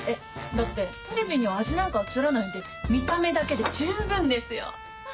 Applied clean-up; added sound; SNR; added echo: none; Trumpet; 14 dB; none.